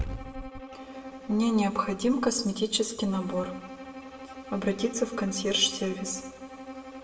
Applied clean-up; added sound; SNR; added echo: none; Bowed string instrument; 14 dB; reverberation time 0.6 s.